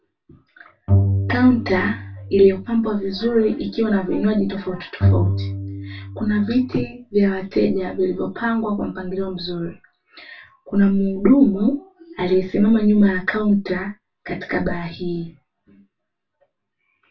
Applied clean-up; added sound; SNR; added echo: none; Bowed string instrument; 4 dB; reverberation time 0.1 s.